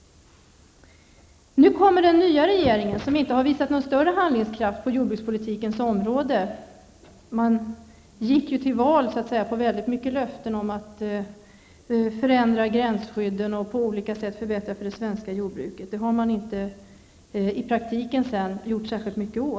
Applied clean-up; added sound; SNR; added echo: none; none; none; none.